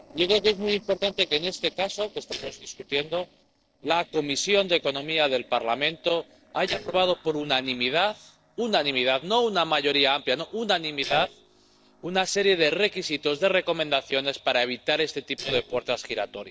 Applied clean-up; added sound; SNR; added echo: neural separator model SepFormer DNS4.